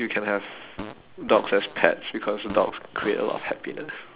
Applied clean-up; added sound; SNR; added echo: none; Fart; 15 dB; none.